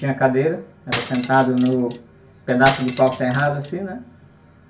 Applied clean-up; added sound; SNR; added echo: none; Cutlery, silverware; 8 dB; reverberation time 0.3 s.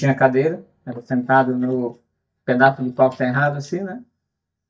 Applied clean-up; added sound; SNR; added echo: neural mask model DeepFilterNet 3.